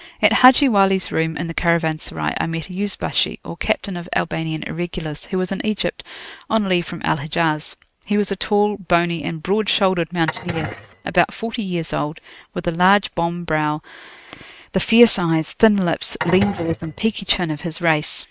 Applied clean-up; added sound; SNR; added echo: neural mask model RNNoise.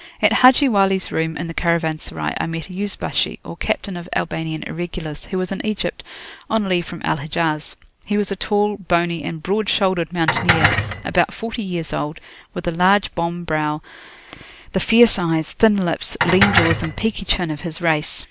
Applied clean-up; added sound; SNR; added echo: none; Dishes, pots, and pans; 0 dB; none.